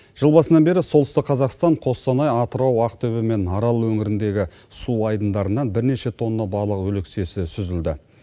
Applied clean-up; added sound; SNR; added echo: none; none; none; none.